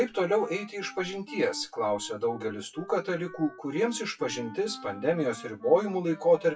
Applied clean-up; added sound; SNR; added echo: classical method WPE with log-MMSE.